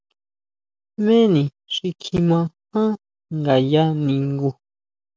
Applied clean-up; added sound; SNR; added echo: none; none; none; none.